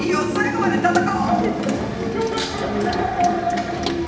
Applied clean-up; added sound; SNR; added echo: none; Sink (filling or washing) / Water tap, faucet; 2 dB; reverberation time 0.8 s.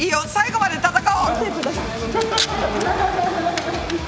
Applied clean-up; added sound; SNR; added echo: none; none; none; none.